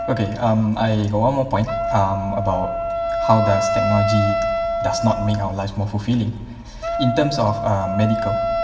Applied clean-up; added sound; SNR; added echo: none; Wind instrument, woodwind instrument; 3 dB; reverberation time 1.1 s.